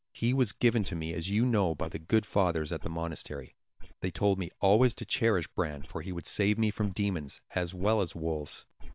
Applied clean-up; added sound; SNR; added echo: neural separator model SepFormer WHAM!.